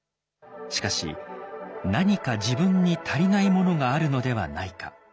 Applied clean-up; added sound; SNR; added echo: none; none; none; none.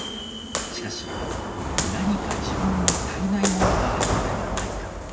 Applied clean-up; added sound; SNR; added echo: none; Walk, footsteps; -4 dB; reverberation time 0.2 s.